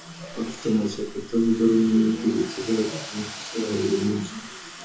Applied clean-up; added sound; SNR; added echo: none; Domestic sounds, home sounds; 14 dB; reverberation time 0.6 s.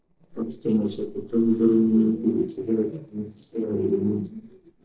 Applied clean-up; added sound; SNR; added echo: neural separator model SepFormer DNS4.